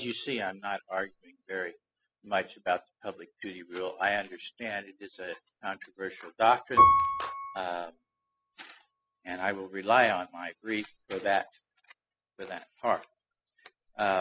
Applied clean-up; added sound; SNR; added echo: classical method spectral subtraction.